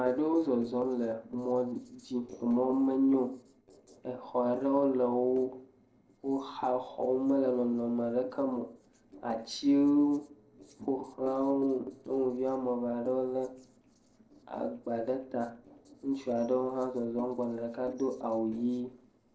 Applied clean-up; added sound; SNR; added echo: neural separator model SepFormer DNS4.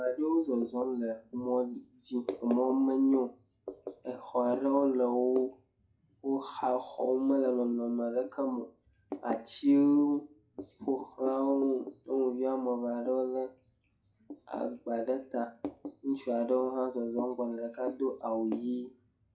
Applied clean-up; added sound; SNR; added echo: classical method WPE with log-MMSE.